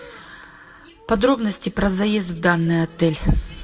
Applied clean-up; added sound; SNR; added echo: none; none; none; reverberation time 1.6 s.